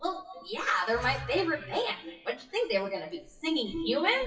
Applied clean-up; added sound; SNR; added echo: classical method WPE with log-MMSE.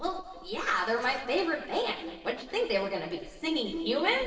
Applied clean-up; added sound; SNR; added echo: neural separator model SepFormer DNS4.